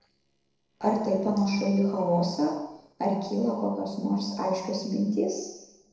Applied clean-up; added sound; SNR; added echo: neural separator model SepFormer DNS4.